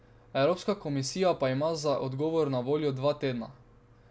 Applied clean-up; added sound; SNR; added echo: none; none; none; none.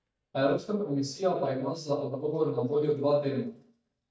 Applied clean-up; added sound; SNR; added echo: neural mask model DeepFilterNet 3.